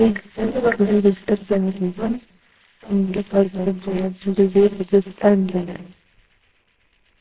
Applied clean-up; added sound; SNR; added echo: neural separator model SepFormer WHAMR!.